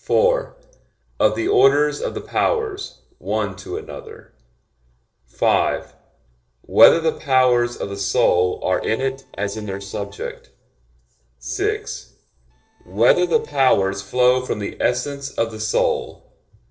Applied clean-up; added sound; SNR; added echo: neural separator model SepFormer DNS4.